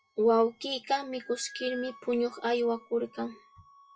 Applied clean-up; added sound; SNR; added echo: classical method WPE with log-MMSE.